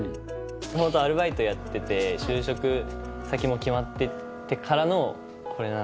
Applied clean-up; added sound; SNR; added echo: none; Wind instrument, woodwind instrument; 17 dB; none.